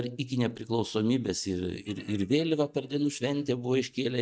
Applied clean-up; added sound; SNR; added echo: neural mask model DeepFilterNet 3.